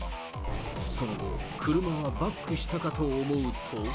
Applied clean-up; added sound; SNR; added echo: none; none; none; none.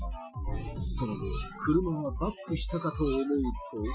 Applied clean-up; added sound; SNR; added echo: classical method Wiener filter.